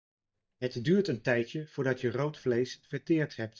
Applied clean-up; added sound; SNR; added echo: neural mask model DeepFilterNet 3.